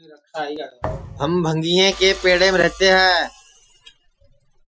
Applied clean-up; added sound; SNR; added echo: classical method Wiener filter.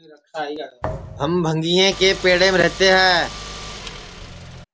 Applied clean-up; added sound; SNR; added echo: none; Thump, thud + Car; 13 dB; none.